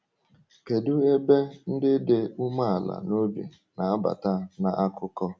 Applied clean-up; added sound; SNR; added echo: none; none; none; none.